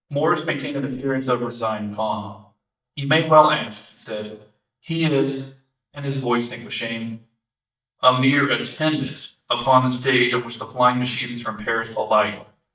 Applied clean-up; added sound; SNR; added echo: neural mask model DeepFilterNet 3.